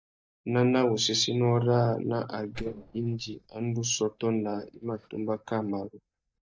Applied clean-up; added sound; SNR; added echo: neural mask model DeepFilterNet 3.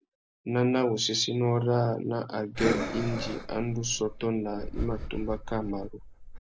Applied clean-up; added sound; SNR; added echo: none; Breathing; 6 dB; none.